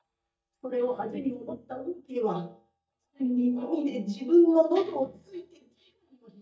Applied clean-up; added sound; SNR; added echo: neural mask model DeepFilterNet 3.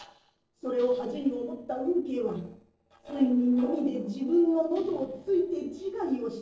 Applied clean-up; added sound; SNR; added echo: neural separator model SepFormer DNS4.